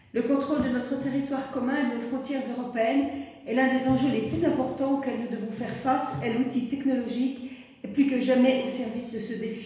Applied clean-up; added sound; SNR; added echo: none; none; none; reverberation time 1.1 s.